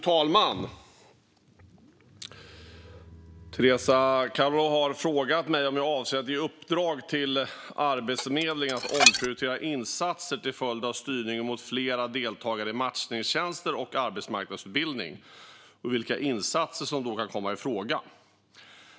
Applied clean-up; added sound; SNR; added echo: none; Dishes, pots, and pans; -2 dB; none.